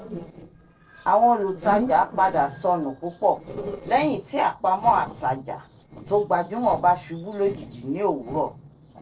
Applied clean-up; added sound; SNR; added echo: neural separator model SepFormer DNS4.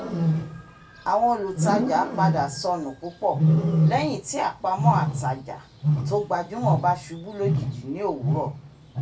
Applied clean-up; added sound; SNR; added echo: none; Wild animals; -1 dB; reverberation time 0.2 s.